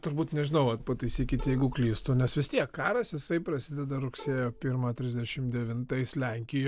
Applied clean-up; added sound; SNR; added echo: none; Bowed string instrument; 18 dB; none.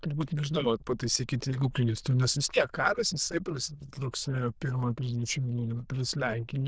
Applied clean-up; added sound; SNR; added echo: neural diffusion model UNIVERSE++.